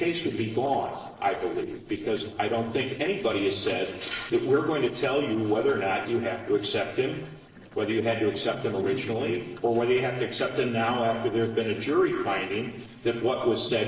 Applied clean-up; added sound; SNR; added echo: neural separator model SepFormer DNS4.